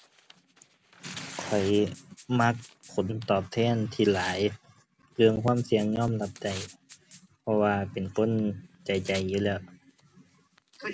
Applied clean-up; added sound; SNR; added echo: none; Rattle (instrument) + Tearing; 20 dB; none.